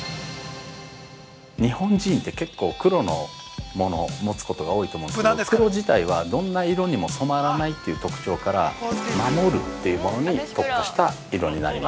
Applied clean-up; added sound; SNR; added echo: none; none; none; none.